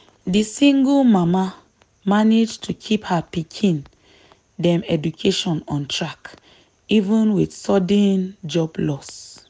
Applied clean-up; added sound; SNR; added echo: none; none; none; none.